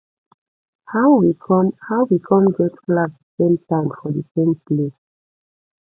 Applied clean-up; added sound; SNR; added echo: none; none; none; none.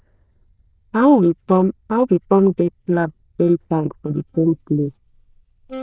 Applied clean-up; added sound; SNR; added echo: neural diffusion model UNIVERSE++.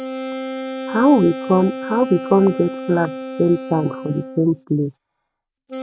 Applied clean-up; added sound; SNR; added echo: none; Wind instrument, woodwind instrument; 10 dB; none.